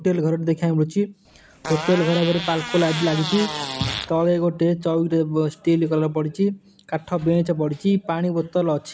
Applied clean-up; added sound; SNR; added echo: none; Fart; 8 dB; none.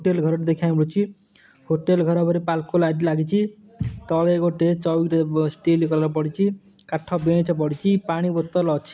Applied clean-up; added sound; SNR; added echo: none; none; none; none.